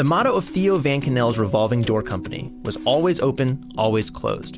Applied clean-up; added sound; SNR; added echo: none; none; none; none.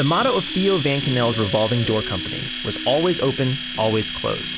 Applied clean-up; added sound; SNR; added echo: none; Domestic sounds, home sounds; 8 dB; none.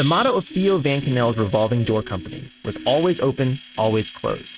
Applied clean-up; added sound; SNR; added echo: neural mask model RNNoise.